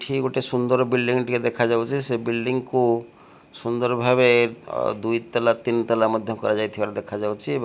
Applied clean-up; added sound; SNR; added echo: none; none; none; none.